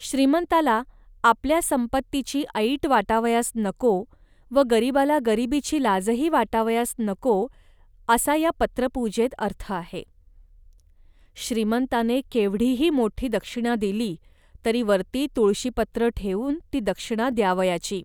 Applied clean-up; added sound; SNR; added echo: none; none; none; none.